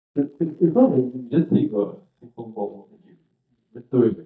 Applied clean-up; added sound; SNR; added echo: neural mask model DeepFilterNet 3.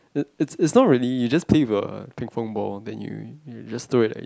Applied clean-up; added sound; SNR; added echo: none; none; none; none.